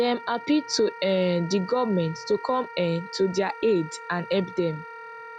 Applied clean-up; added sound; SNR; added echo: none; Wind instrument, woodwind instrument; 15 dB; none.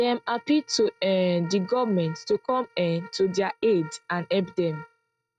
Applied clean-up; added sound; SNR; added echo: neural mask model RNNoise.